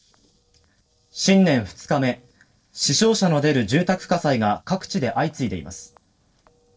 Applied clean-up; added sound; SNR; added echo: neural separator model SepFormer DNS4.